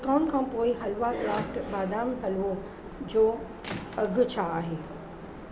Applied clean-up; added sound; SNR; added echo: none; Squeak / Rattle / Slam; 18 dB; none.